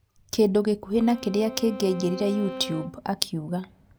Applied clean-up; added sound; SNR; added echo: none; Bowed string instrument; 13 dB; none.